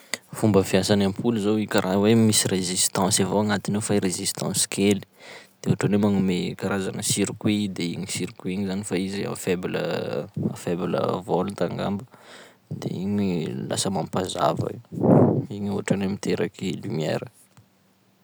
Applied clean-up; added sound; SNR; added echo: none; none; none; none.